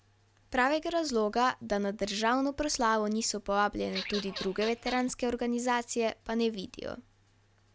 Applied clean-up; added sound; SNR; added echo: none; Camera + Bird vocalization, bird call, bird song / Fowl; 12 dB; none.